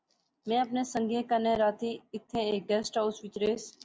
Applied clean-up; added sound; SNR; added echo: none; none; none; none.